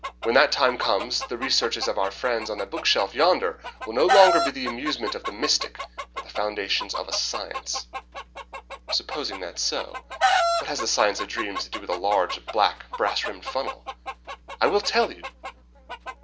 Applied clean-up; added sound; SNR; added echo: none; Chicken, rooster; 5 dB; none.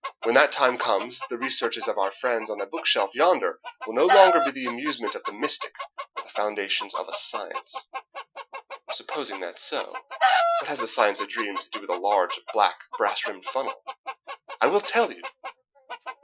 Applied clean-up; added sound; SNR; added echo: classical method Wiener filter.